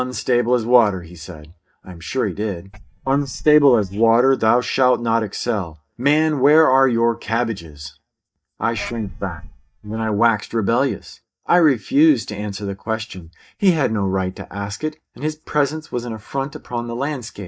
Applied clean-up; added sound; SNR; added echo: neural mask model DeepFilterNet 3.